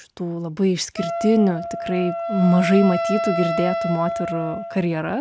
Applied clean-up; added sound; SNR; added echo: none; Wind instrument, woodwind instrument; 5 dB; none.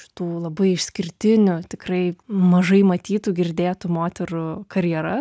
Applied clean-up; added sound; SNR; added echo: none; none; none; none.